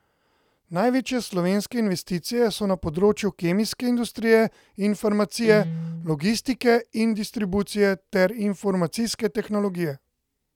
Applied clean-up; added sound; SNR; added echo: none; Guitar; 10 dB; none.